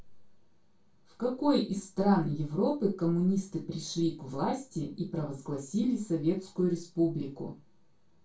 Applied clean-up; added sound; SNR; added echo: none; none; none; reverberation time 0.2 s.